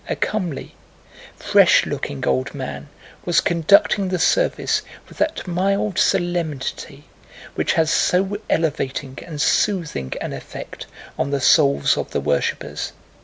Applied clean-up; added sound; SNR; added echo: none; none; none; none.